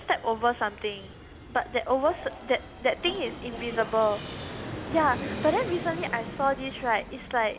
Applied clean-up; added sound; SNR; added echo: none; Fixed-wing aircraft, airplane; 11 dB; none.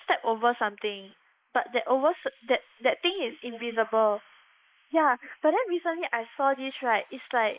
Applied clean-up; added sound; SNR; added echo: neural mask model Resemble Enhance denoiser.